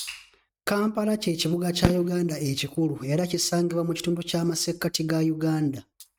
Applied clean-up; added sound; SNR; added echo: neural mask model RNNoise.